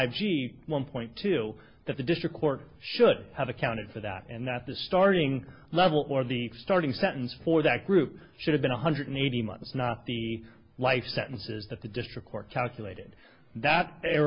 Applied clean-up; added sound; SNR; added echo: none; none; none; none.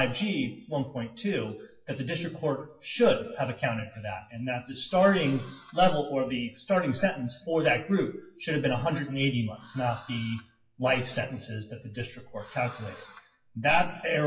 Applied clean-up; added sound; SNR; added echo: classical method WPE with log-MMSE.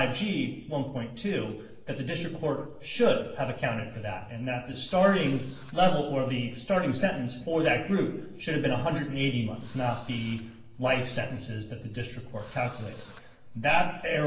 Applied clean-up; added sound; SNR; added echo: neural separator model SepFormer DNS4.